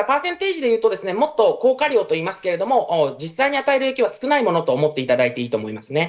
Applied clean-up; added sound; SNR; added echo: neural mask model Resemble Enhance denoiser.